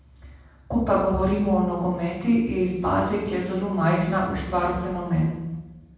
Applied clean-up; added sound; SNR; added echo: none; none; none; reverberation time 1.2 s.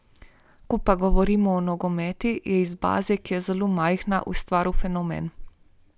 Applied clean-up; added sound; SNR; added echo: none; none; none; none.